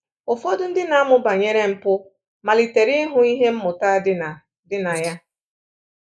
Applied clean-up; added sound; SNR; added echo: neural mask model Resemble Enhance denoiser.